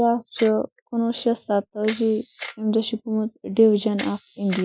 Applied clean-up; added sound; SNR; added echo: classical method Wiener filter.